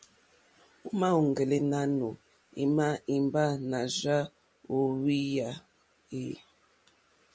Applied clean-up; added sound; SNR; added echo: none; none; none; none.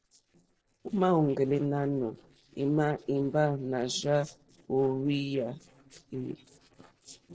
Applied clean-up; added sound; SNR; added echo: neural separator model SepFormer DNS4.